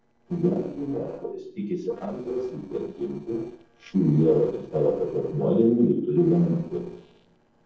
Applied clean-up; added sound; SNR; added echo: neural separator model SepFormer DNS4.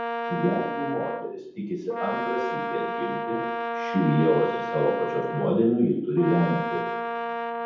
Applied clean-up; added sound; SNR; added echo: none; Brass instrument; 4 dB; reverberation time 0.9 s.